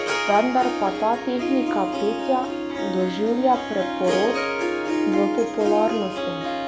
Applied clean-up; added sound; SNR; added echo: none; Harp; 2 dB; none.